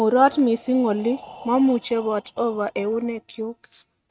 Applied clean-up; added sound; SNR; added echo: neural mask model RNNoise.